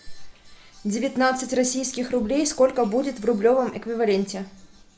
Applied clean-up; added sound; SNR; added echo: none; none; none; none.